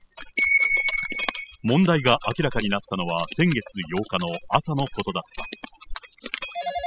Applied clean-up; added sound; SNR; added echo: classical method spectral subtraction.